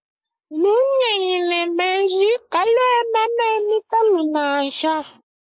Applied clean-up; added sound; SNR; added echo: neural mask model Resemble Enhance denoiser.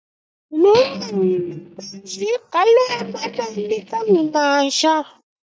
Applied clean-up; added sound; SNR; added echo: neural mask model DeepFilterNet 3.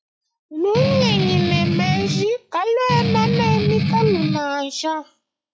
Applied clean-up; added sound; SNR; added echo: classical method log-MMSE.